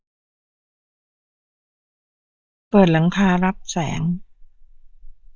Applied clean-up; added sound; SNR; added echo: neural mask model DeepFilterNet 3.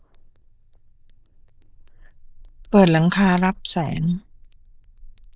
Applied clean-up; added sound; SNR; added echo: neural diffusion model UNIVERSE++.